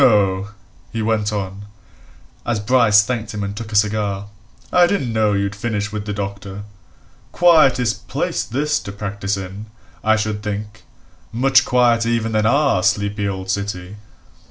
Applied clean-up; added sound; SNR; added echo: none; none; none; none.